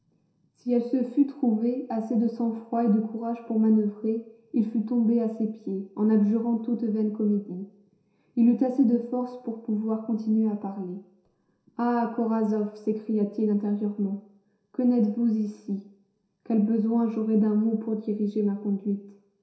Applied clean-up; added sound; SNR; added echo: none; none; none; reverberation time 0.7 s.